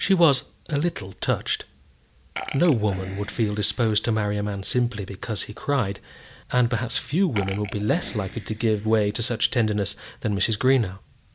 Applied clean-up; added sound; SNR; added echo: none; Burping, eructation; 14 dB; none.